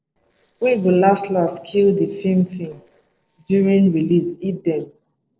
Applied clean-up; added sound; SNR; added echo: neural separator model SepFormer DNS4.